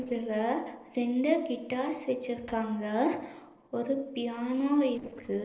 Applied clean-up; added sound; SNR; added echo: neural separator model SepFormer DNS4.